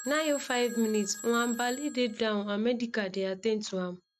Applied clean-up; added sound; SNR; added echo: none; Telephone; 16 dB; none.